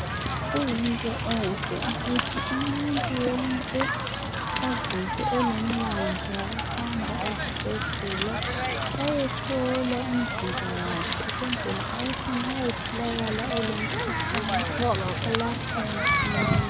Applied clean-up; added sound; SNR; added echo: none; Crackle; -2 dB; none.